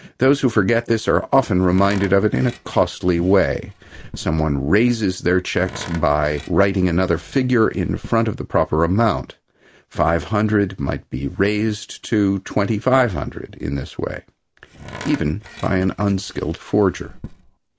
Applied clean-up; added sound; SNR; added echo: none; Tools; 19 dB; none.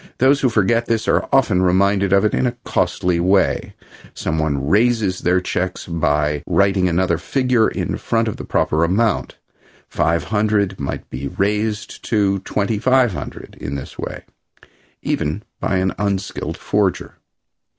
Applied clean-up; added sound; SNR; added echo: none; none; none; none.